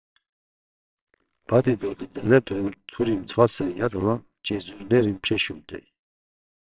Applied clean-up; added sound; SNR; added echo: neural separator model SepFormer WHAMR!.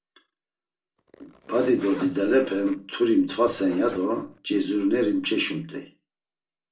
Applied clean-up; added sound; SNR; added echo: none; Zipper (clothing); 15 dB; reverberation time 0.3 s.